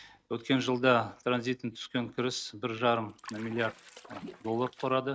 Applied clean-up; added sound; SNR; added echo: neural mask model RNNoise.